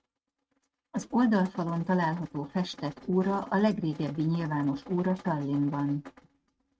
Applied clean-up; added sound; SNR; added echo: neural mask model RNNoise.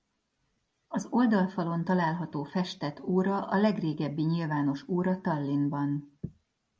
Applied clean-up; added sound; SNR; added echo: none; none; none; none.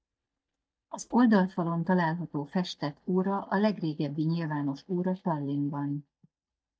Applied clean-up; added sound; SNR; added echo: neural mask model DeepFilterNet 3.